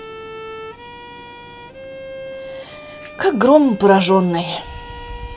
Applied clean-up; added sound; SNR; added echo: none; Bowed string instrument; 15 dB; none.